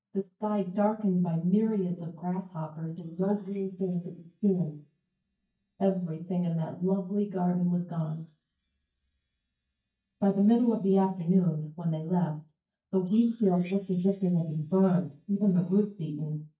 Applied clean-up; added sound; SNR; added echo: neural mask model DeepFilterNet 3.